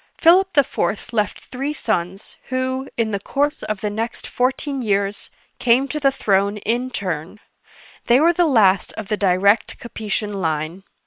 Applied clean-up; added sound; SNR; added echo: neural separator model SepFormer WHAM!.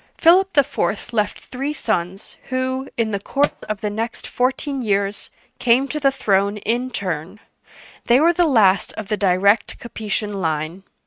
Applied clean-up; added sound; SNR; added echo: neural mask model RNNoise.